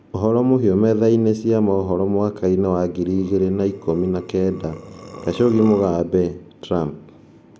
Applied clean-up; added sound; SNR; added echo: none; Burping, eructation; 18 dB; none.